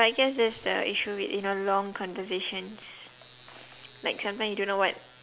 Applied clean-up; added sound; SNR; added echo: none; none; none; none.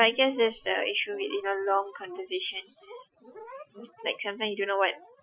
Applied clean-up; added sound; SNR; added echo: classical method Wiener filter.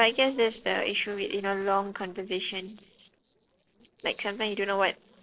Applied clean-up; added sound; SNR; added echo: neural separator model SepFormer DNS4.